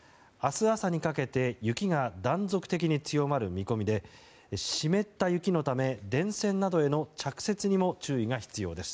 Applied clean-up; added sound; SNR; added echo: none; none; none; none.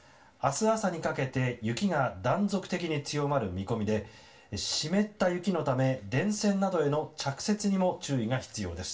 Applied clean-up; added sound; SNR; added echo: none; none; none; reverberation time 0.2 s.